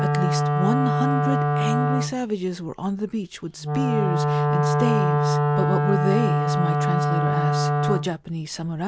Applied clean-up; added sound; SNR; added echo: none; Wind instrument, woodwind instrument; -5 dB; none.